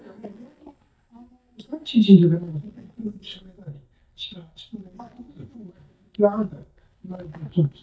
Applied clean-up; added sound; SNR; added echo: neural mask model DeepFilterNet 3.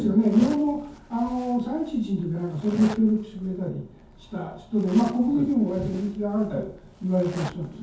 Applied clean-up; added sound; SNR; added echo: none; Zipper (clothing); 19 dB; reverberation time 0.6 s.